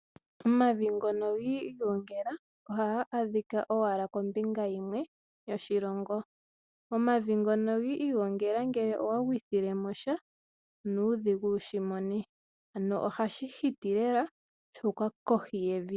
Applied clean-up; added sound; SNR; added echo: none; none; none; none.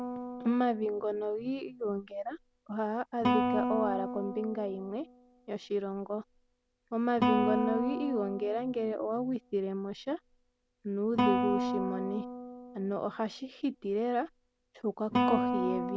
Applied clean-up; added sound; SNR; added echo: none; Guitar; 2 dB; none.